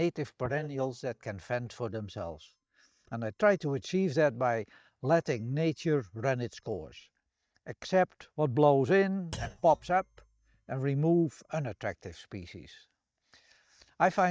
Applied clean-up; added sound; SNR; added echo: neural mask model DeepFilterNet 3.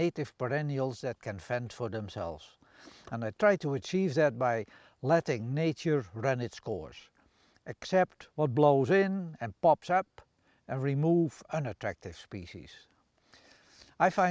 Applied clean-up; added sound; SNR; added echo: none; none; none; none.